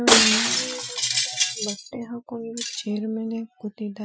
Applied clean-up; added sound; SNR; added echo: classical method Wiener filter.